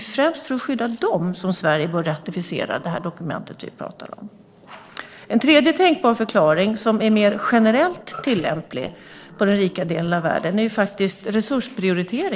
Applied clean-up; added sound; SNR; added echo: neural separator model SepFormer DNS4.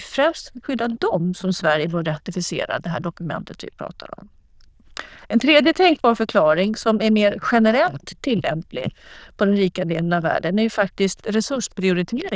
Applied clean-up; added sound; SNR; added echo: neural diffusion model UNIVERSE++.